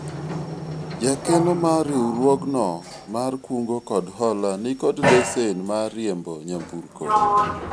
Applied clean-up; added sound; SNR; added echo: none; Sliding door; 4 dB; none.